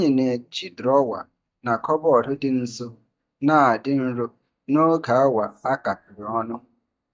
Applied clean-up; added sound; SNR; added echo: neural mask model DeepFilterNet 3.